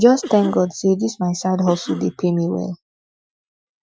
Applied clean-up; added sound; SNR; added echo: classical method Wiener filter.